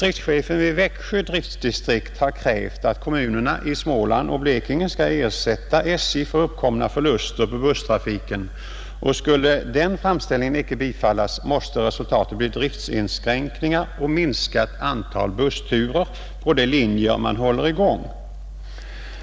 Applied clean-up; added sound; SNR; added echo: none; none; none; none.